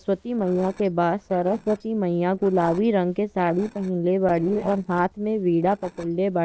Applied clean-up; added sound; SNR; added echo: neural separator model SepFormer DNS4.